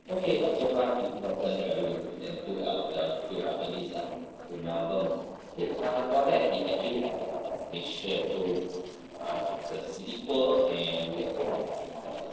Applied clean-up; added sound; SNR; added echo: neural separator model SepFormer DNS4.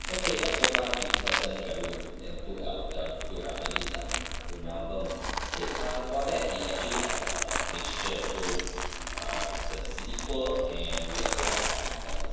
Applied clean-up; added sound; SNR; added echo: none; Crumpling, crinkling; -3 dB; reverberation time 1.2 s.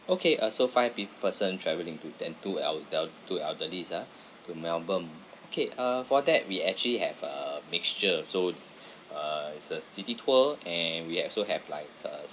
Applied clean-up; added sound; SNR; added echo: none; none; none; none.